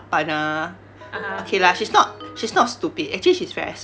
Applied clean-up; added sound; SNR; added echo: none; Ringtone; 18 dB; none.